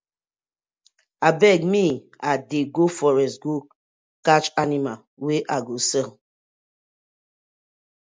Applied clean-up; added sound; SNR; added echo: none; none; none; none.